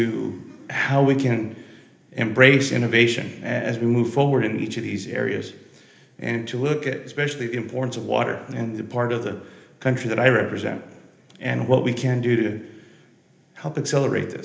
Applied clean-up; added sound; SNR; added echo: none; none; none; reverberation time 0.8 s.